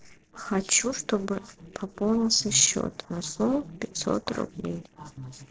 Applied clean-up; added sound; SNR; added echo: neural separator model SepFormer DNS4.